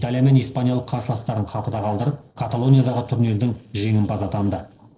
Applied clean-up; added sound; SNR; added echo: neural separator model SepFormer DNS4.